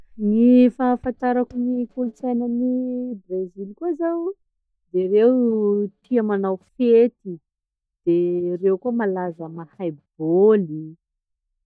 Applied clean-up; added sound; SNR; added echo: neural mask model DeepFilterNet 3.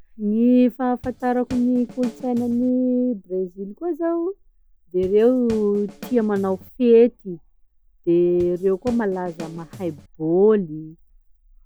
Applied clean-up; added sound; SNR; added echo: none; Drum kit; 18 dB; none.